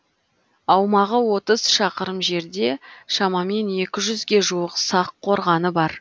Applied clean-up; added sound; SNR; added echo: none; none; none; none.